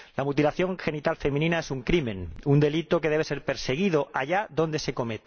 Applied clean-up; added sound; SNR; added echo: none; none; none; none.